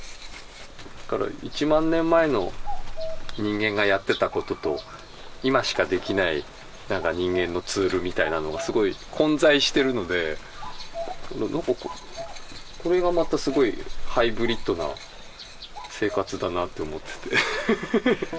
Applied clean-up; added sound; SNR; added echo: none; Livestock, farm animals, working animals; 8 dB; none.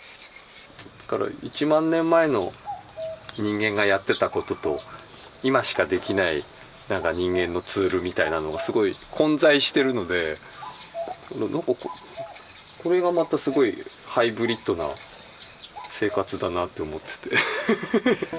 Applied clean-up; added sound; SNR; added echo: none; none; none; none.